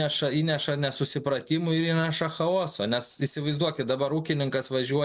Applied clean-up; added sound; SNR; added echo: none; none; none; none.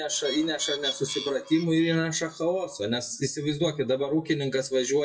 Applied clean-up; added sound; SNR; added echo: classical method WPE with log-MMSE.